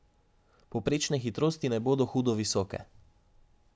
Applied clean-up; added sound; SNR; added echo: none; none; none; none.